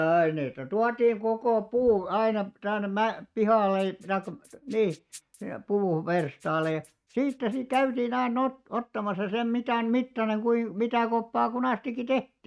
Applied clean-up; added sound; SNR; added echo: neural mask model RNNoise.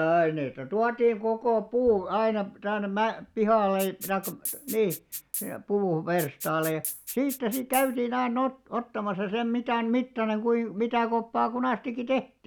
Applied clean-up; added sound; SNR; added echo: none; Rattle (instrument); 11 dB; none.